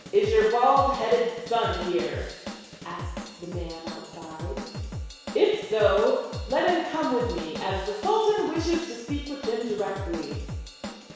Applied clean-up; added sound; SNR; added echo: none; Drum / Drum kit; 10 dB; reverberation time 1.1 s.